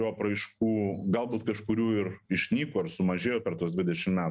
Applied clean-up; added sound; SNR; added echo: neural mask model RNNoise.